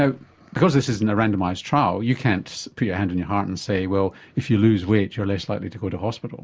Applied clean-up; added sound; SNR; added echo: none; none; none; none.